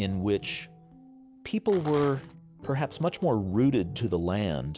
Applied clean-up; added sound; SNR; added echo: none; Rattle; 15 dB; none.